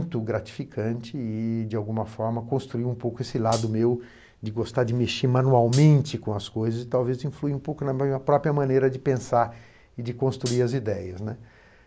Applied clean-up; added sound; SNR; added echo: none; Hi-hat; 13 dB; none.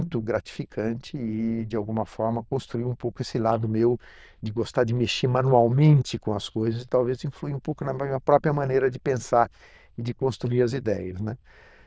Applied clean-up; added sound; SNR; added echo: neural diffusion model UNIVERSE++.